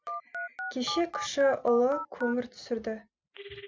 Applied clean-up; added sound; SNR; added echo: none; Telephone; 9 dB; none.